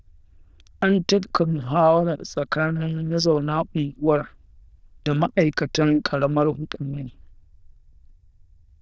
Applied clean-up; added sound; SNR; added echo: neural diffusion model UNIVERSE++.